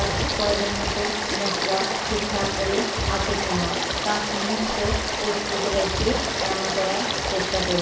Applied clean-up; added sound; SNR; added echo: none; Stream / Frog; 0 dB; reverberation time 0.7 s.